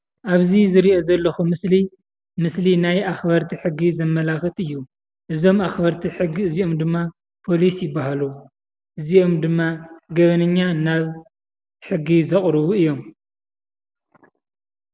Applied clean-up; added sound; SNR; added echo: none; none; none; none.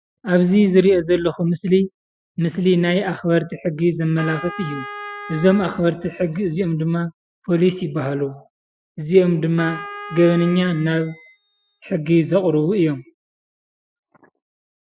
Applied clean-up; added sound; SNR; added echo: classical method Wiener filter.